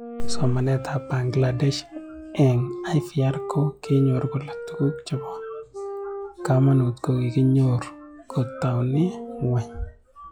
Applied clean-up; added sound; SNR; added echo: classical method log-MMSE.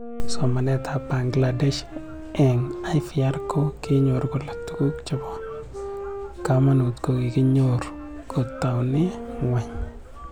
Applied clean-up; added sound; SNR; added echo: none; Wind instrument, woodwind instrument; 12 dB; none.